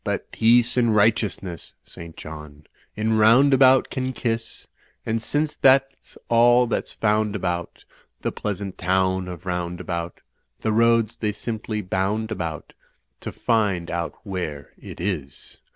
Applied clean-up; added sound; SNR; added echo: none; none; none; none.